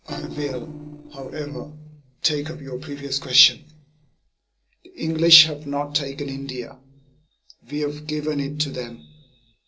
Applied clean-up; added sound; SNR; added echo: neural separator model SepFormer DNS4.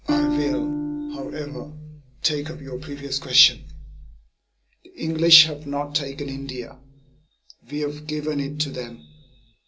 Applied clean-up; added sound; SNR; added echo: none; Electric guitar / Strum; -1 dB; reverberation time 0.2 s.